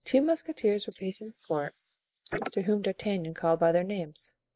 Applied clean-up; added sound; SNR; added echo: neural mask model Resemble Enhance denoiser.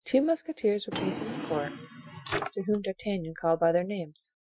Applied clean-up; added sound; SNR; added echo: classical method Wiener filter.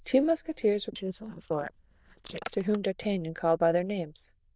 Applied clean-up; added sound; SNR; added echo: neural diffusion model UNIVERSE++.